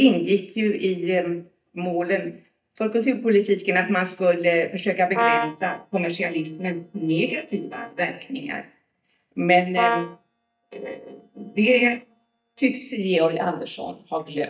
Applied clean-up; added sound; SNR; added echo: neural mask model DeepFilterNet 3.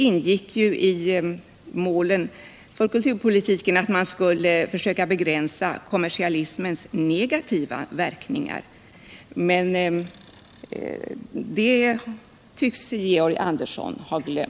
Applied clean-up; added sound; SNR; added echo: none; none; none; none.